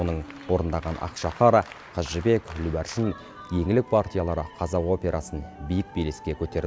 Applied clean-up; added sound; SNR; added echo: none; none; none; none.